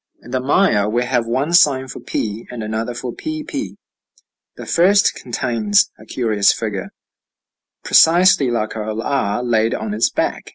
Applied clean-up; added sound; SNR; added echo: none; none; none; none.